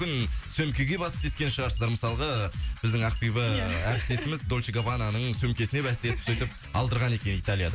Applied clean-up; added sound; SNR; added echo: none; Glass; 19 dB; none.